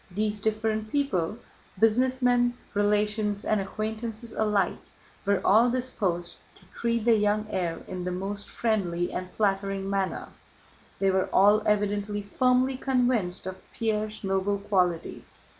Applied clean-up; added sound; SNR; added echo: none; none; none; none.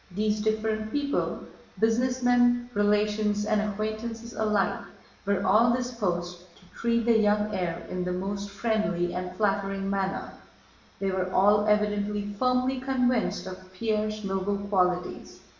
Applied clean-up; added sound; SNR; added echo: none; none; none; reverberation time 0.8 s.